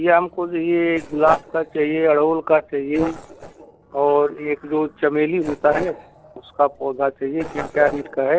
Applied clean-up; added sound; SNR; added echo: neural separator model SepFormer DNS4.